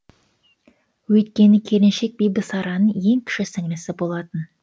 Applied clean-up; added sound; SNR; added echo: none; none; none; none.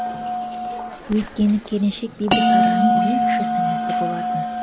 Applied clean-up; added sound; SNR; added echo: none; Bell; -4 dB; none.